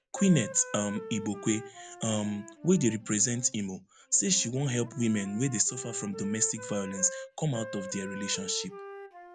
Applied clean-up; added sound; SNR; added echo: none; Wind instrument, woodwind instrument; 14 dB; none.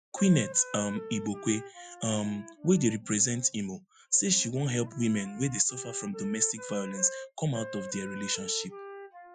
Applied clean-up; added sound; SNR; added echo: classical method Wiener filter.